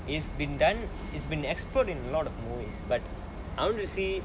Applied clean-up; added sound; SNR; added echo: none; none; none; none.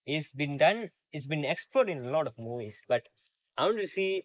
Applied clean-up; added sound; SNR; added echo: neural mask model Resemble Enhance denoiser.